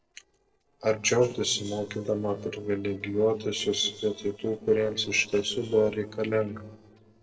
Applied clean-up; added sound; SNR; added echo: neural separator model SepFormer DNS4.